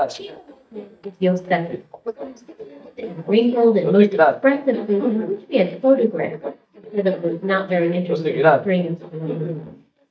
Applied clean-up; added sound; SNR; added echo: neural mask model DeepFilterNet 3.